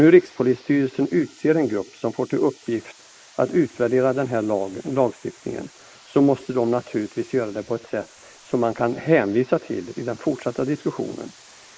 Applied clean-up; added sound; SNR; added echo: neural mask model Resemble Enhance denoiser.